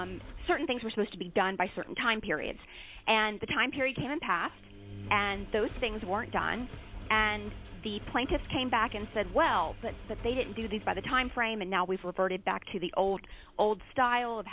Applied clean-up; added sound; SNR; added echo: none; Engine; 14 dB; none.